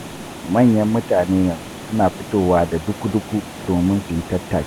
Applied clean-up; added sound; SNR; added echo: none; Water; 14 dB; none.